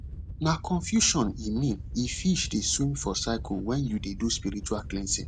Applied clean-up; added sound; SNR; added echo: none; Wind / Boat, Water vehicle; 10 dB; none.